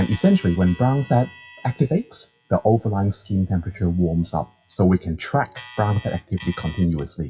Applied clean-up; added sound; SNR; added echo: classical method WPE with log-MMSE.